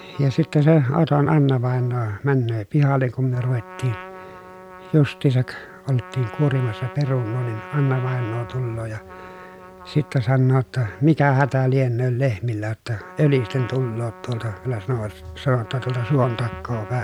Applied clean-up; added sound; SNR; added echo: none; Trumpet; 19 dB; none.